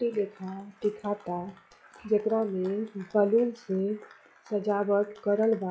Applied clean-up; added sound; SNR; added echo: classical method log-MMSE.